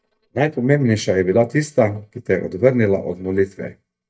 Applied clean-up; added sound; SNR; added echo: neural mask model DeepFilterNet 3.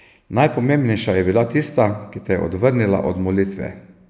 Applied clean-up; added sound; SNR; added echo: none; none; none; none.